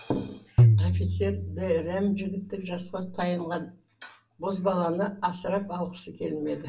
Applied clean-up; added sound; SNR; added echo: none; Tabla; -5 dB; reverberation time 0.2 s.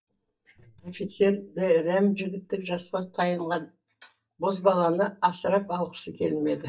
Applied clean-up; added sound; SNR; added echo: neural mask model DeepFilterNet 3.